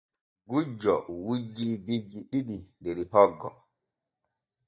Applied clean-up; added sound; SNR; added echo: neural mask model DeepFilterNet 3.